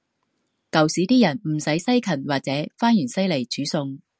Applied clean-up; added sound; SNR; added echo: none; none; none; none.